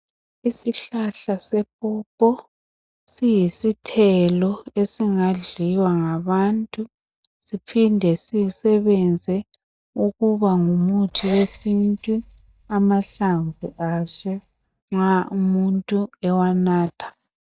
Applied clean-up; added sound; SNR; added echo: neural mask model DeepFilterNet 3.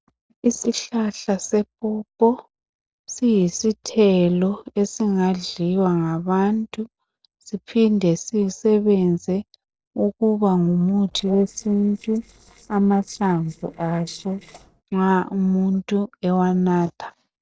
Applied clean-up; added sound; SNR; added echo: neural separator model SepFormer DNS4.